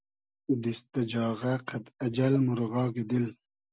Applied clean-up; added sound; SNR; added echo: none; none; none; none.